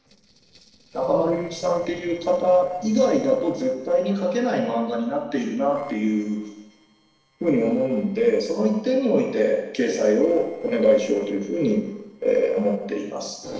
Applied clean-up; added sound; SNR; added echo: neural separator model SepFormer DNS4.